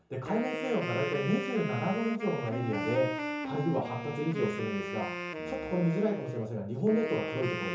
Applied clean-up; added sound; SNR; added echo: none; Wind instrument, woodwind instrument; 5 dB; reverberation time 0.6 s.